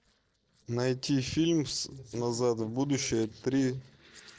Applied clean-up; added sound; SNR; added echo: neural separator model SepFormer DNS4.